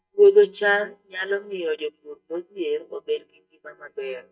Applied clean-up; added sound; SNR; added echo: neural mask model DeepFilterNet 3.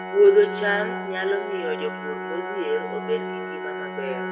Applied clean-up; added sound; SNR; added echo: none; Organ; 7 dB; reverberation time 1.3 s.